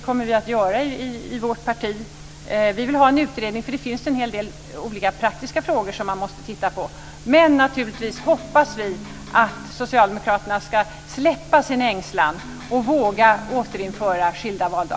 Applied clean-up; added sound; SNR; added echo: none; Electric guitar; 17 dB; none.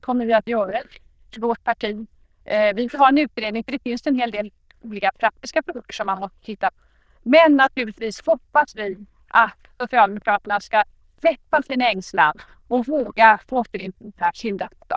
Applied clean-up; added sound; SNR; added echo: neural diffusion model UNIVERSE++.